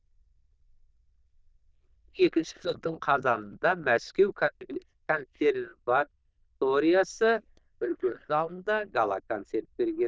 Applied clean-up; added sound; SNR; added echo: neural diffusion model UNIVERSE++.